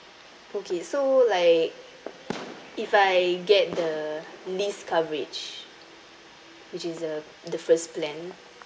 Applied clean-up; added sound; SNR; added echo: none; Fireworks; 19 dB; reverberation time 2.4 s.